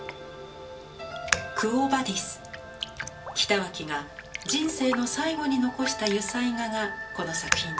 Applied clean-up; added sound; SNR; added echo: none; Raindrop; 8 dB; reverberation time 0.3 s.